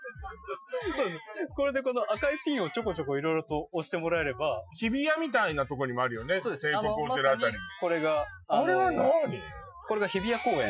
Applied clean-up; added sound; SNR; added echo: classical method Wiener filter.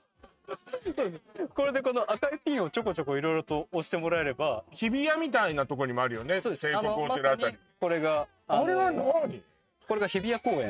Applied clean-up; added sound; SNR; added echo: neural mask model RNNoise.